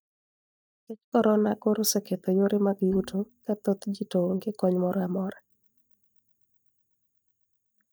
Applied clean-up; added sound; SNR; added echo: neural mask model DeepFilterNet 3.